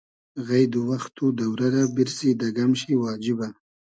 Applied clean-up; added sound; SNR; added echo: neural mask model DeepFilterNet 3.